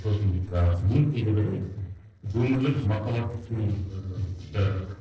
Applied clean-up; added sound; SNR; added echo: neural separator model SepFormer DNS4.